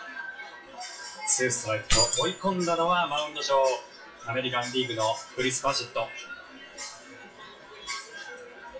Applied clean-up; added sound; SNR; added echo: classical method WPE with log-MMSE.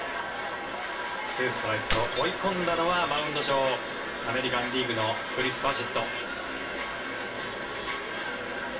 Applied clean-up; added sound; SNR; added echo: none; Keys jangling; 2 dB; reverberation time 0.2 s.